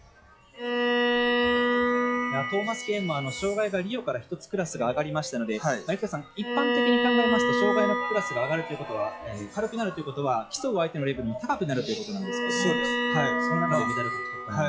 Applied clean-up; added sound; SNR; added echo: classical method log-MMSE.